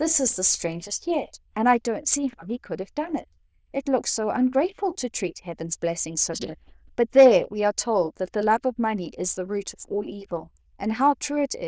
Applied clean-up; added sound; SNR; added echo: neural diffusion model UNIVERSE++.